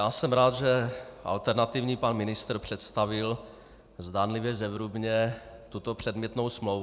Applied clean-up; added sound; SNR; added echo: none; none; none; none.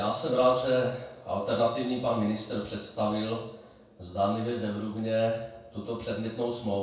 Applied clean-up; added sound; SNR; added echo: none; none; none; reverberation time 0.6 s.